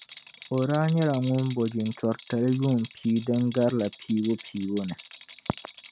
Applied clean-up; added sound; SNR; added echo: none; Rattle; 18 dB; none.